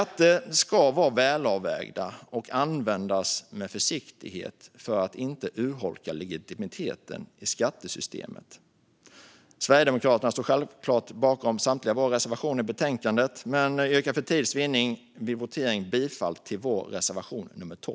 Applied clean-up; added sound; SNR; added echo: none; none; none; none.